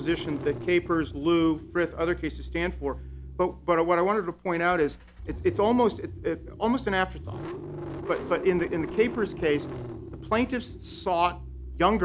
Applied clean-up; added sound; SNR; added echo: none; Engine starting / Car; 11 dB; none.